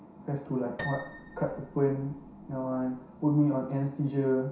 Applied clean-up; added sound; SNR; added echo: none; Piano; 16 dB; reverberation time 0.6 s.